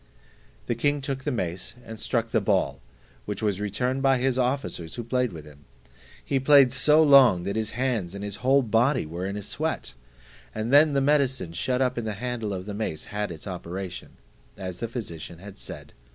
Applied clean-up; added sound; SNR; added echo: none; none; none; none.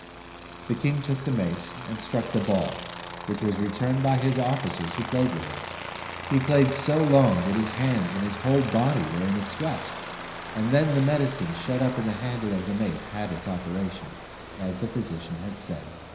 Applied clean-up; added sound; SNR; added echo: none; Aircraft; 11 dB; reverberation time 0.9 s.